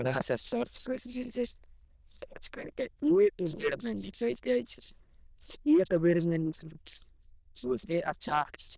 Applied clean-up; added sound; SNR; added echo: neural diffusion model UNIVERSE++.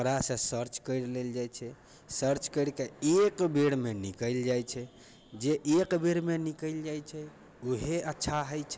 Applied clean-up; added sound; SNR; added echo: none; none; none; none.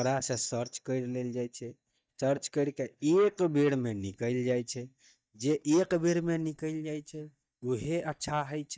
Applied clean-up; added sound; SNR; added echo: neural mask model DeepFilterNet 3.